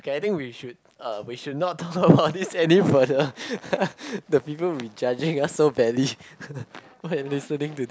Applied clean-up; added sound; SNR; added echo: none; none; none; none.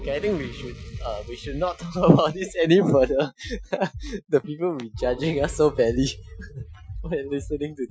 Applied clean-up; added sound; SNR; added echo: classical method Wiener filter.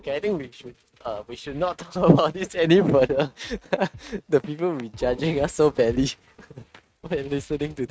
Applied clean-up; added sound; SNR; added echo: neural mask model RNNoise.